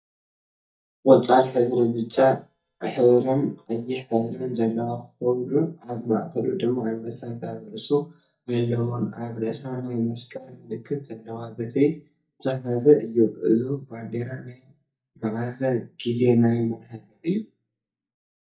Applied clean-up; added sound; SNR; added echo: neural mask model DeepFilterNet 3.